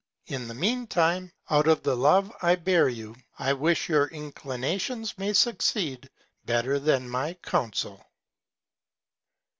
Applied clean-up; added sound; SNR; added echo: none; none; none; none.